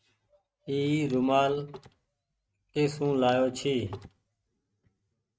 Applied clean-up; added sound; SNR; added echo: neural mask model RNNoise.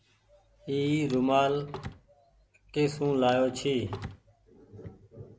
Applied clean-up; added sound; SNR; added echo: none; Drawer open or close; 17 dB; none.